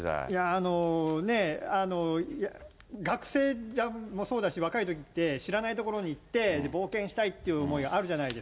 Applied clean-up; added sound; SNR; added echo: none; none; none; none.